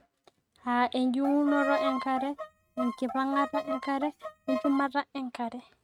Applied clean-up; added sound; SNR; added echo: neural mask model RNNoise.